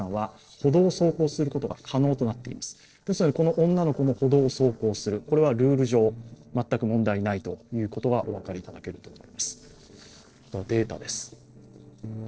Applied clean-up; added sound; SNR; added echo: neural separator model SepFormer DNS4.